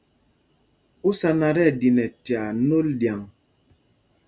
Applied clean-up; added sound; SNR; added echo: none; none; none; none.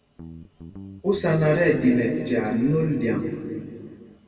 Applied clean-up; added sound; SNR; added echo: none; Guitar; 16 dB; reverberation time 2.4 s.